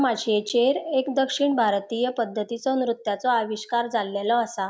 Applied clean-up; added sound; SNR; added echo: none; none; none; none.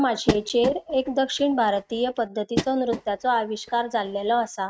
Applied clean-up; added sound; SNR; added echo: neural mask model RNNoise.